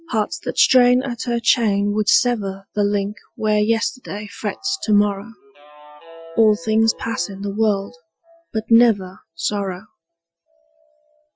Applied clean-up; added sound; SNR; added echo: classical method Wiener filter.